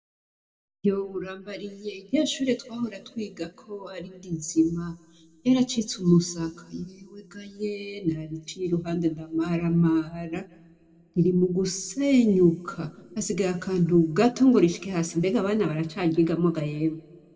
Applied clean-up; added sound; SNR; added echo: none; none; none; reverberation time 1.3 s.